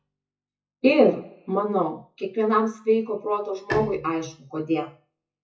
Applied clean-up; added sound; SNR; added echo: classical method WPE with log-MMSE.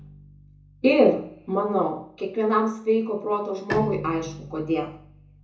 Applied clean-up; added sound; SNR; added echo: none; Bowed string instrument; 14 dB; reverberation time 0.6 s.